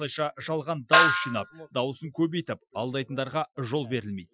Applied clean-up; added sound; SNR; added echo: classical method Wiener filter.